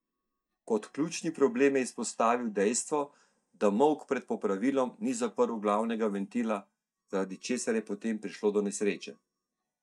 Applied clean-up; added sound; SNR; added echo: neural mask model DeepFilterNet 3.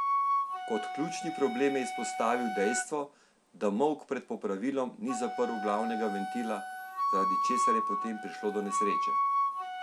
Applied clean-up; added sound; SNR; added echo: none; Wind instrument, woodwind instrument; 0 dB; none.